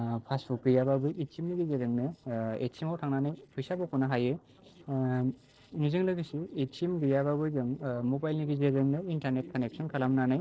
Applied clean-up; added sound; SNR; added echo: neural separator model SepFormer DNS4.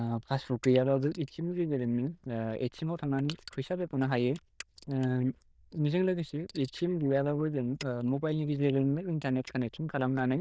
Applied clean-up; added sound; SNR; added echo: neural diffusion model UNIVERSE++.